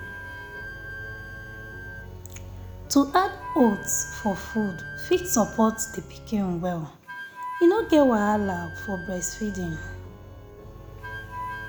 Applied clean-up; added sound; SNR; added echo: none; Wind instrument, woodwind instrument + Organ; 11 dB; none.